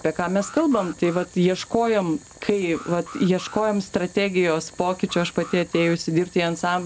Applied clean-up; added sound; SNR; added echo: none; Alarm + Boiling; 20 dB; none.